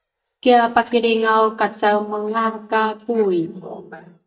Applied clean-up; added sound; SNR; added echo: neural mask model DeepFilterNet 3.